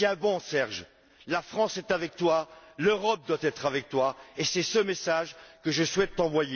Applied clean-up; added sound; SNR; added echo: none; none; none; none.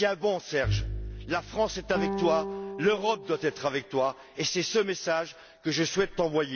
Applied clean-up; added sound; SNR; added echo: none; Guitar + Bowed string instrument; 7 dB; none.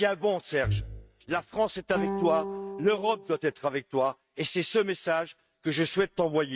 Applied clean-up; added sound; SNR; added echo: neural mask model RNNoise.